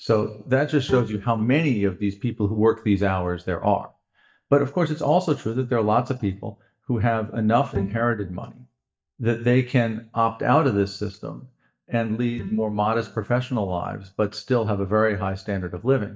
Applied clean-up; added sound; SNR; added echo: neural mask model DeepFilterNet 3.